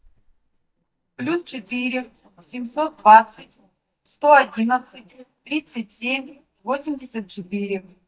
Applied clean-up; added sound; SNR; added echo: neural mask model DeepFilterNet 3.